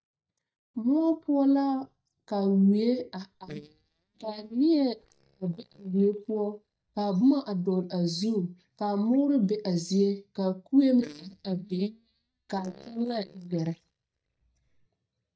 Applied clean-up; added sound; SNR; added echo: neural mask model DeepFilterNet 3.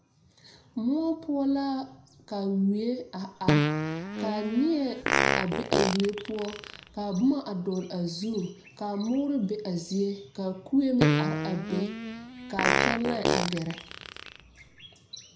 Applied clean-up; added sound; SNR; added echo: none; Fart; -1 dB; reverberation time 0.5 s.